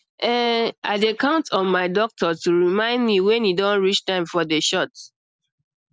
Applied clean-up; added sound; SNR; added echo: none; none; none; none.